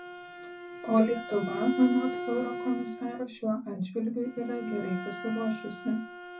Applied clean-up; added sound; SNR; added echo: none; Bowed string instrument; 9 dB; reverberation time 0.3 s.